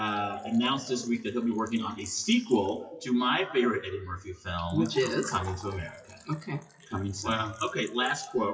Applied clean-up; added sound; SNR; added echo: classical method WPE with log-MMSE.